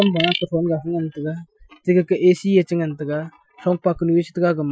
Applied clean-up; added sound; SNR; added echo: classical method Wiener filter.